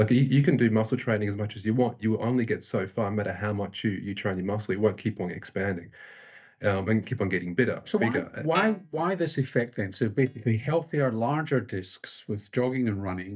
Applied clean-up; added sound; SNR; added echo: neural mask model DeepFilterNet 3.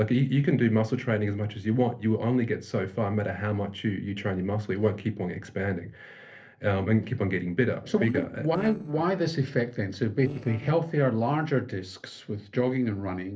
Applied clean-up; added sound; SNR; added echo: neural separator model SepFormer DNS4.